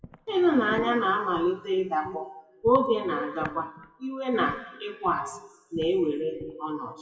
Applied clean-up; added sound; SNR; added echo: classical method WPE with log-MMSE.